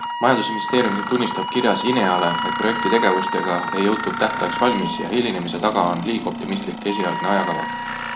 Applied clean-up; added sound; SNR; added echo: none; Wind instrument, woodwind instrument + Mechanisms; 4 dB; none.